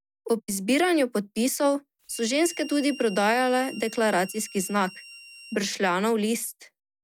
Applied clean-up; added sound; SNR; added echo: none; Harmonica; 19 dB; none.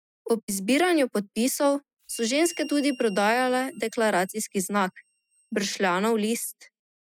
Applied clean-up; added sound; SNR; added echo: classical method spectral subtraction.